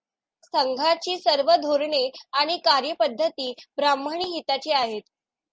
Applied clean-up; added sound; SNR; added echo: none; none; none; none.